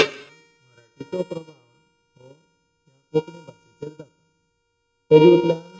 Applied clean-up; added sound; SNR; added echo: neural mask model RNNoise.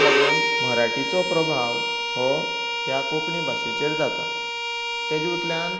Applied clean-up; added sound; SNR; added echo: none; Bowed string instrument; -3 dB; none.